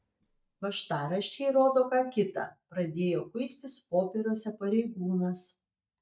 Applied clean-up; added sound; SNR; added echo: neural mask model DeepFilterNet 3.